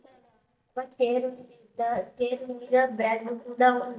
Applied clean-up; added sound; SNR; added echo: neural mask model DeepFilterNet 3.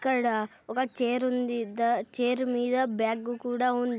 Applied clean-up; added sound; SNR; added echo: none; none; none; none.